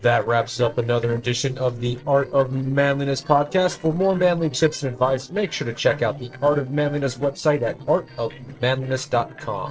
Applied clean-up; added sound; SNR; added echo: neural separator model SepFormer DNS4.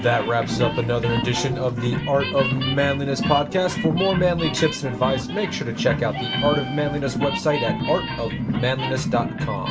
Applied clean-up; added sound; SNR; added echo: none; Car; 8 dB; reverberation time 0.2 s.